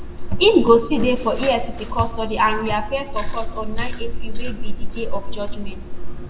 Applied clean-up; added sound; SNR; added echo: none; Chewing, mastication; -1 dB; reverberation time 1.6 s.